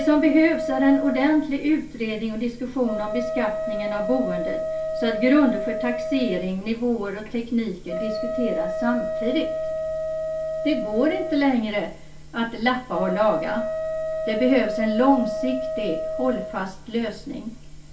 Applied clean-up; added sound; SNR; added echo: none; Wind instrument, woodwind instrument; 5 dB; reverberation time 0.2 s.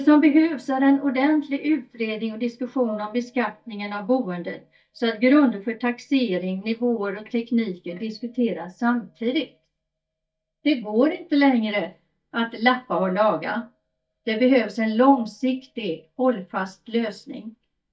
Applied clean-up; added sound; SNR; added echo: neural mask model DeepFilterNet 3.